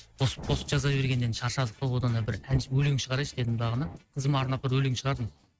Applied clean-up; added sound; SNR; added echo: neural mask model RNNoise.